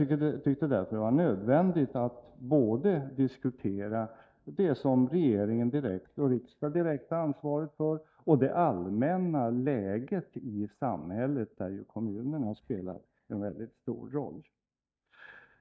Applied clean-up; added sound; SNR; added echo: neural mask model DeepFilterNet 3.